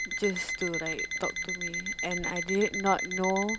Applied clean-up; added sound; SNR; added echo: none; Alarm; 2 dB; none.